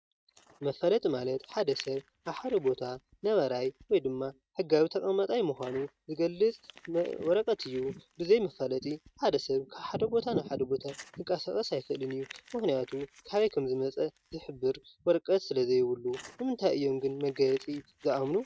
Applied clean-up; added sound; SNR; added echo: neural mask model RNNoise.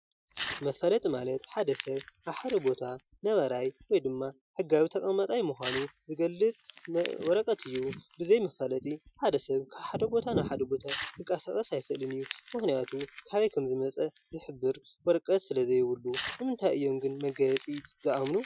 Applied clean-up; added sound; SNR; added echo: classical method Wiener filter.